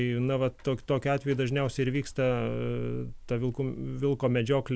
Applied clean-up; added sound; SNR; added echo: none; none; none; none.